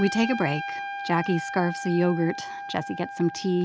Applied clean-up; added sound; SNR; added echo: none; Trumpet; 8 dB; none.